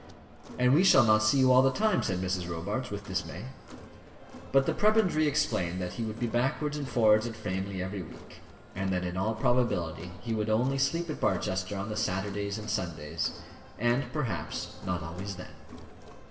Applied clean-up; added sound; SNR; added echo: none; Crowd; 17 dB; reverberation time 1.6 s.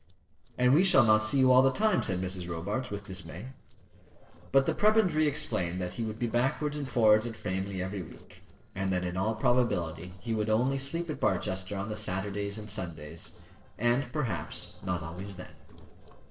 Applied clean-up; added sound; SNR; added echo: neural separator model SepFormer DNS4.